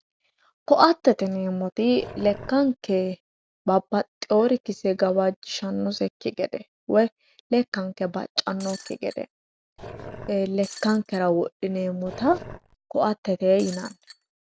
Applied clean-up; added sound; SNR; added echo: none; Growling + Shatter; 17 dB; none.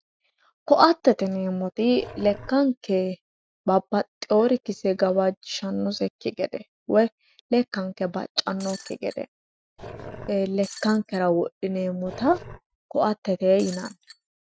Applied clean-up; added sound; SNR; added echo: classical method Wiener filter.